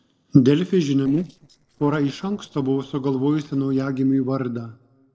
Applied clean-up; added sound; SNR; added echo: neural separator model SepFormer DNS4.